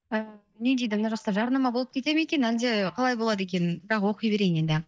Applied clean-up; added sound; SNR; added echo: neural mask model DeepFilterNet 3.